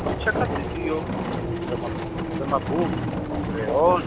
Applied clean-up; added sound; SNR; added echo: none; Livestock, farm animals, working animals + Subway, metro, underground; 0 dB; none.